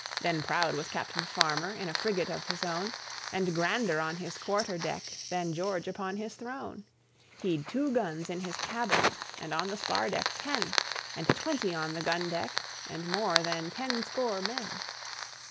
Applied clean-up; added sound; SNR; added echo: none; Fire; 3 dB; none.